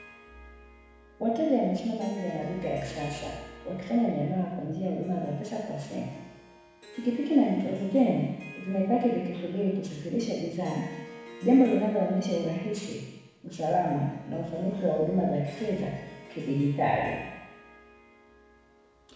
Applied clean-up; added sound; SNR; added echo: none; Harp; 20 dB; reverberation time 1.1 s.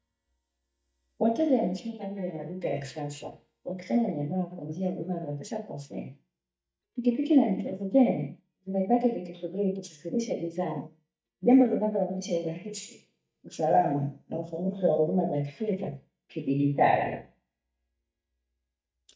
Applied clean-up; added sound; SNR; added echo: neural mask model DeepFilterNet 3.